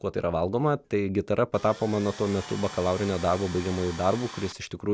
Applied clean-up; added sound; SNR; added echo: none; Tools; 15 dB; none.